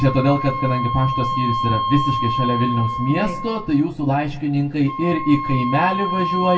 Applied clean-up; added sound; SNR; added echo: none; Wind instrument, woodwind instrument; 5 dB; reverberation time 0.1 s.